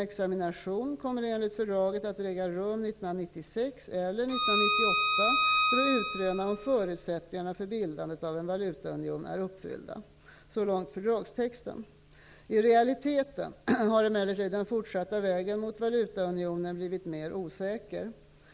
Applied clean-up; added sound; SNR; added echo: none; Bowed string instrument; -2 dB; none.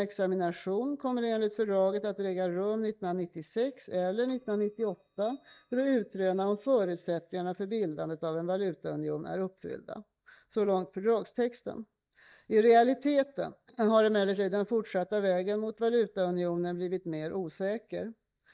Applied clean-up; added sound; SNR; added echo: neural mask model DeepFilterNet 3.